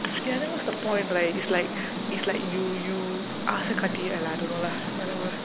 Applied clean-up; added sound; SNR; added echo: none; Cricket; 3 dB; none.